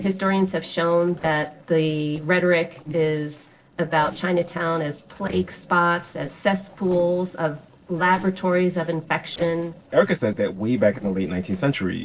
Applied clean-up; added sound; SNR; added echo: neural separator model SepFormer DNS4.